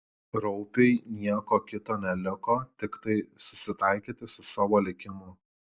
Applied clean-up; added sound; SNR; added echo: none; none; none; none.